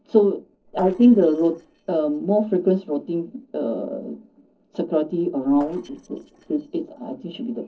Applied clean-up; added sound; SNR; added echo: neural separator model SepFormer DNS4.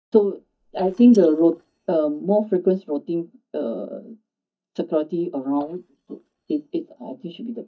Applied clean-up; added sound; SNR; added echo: neural mask model DeepFilterNet 3.